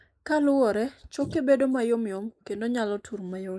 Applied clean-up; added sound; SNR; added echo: neural mask model Resemble Enhance denoiser.